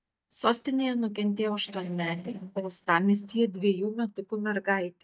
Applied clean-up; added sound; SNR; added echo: neural mask model DeepFilterNet 3.